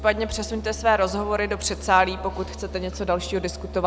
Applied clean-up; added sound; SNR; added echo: none; Musical instrument; 12 dB; none.